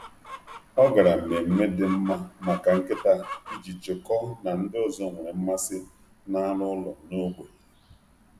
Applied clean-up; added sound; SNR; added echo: none; Chicken, rooster; 17 dB; none.